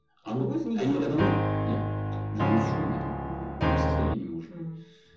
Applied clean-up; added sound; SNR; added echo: none; Piano; -4 dB; reverberation time 0.6 s.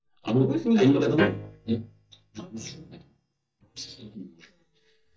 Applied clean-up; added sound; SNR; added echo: neural mask model DeepFilterNet 3.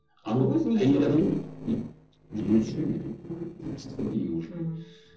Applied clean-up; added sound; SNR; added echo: neural separator model SepFormer DNS4.